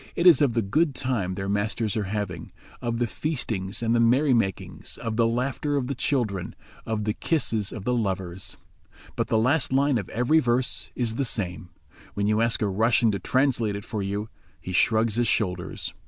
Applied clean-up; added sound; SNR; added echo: none; none; none; none.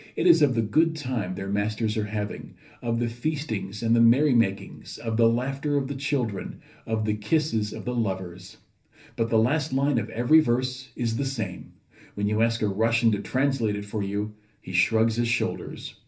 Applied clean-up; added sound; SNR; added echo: none; none; none; reverberation time 0.3 s.